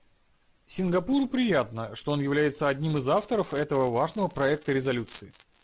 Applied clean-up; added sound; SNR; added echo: none; none; none; none.